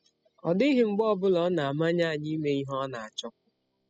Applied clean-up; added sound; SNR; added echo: classical method spectral subtraction.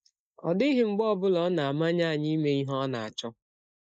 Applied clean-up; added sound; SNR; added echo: neural mask model Resemble Enhance denoiser.